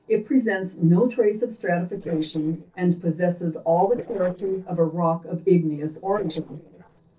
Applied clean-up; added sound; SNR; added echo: neural separator model SepFormer DNS4.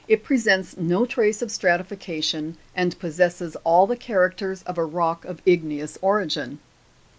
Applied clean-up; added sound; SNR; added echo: none; none; none; none.